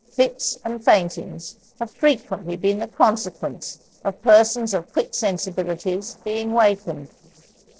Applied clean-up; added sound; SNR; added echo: neural separator model SepFormer DNS4.